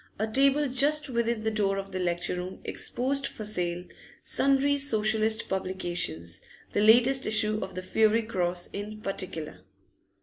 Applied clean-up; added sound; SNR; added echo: none; none; none; none.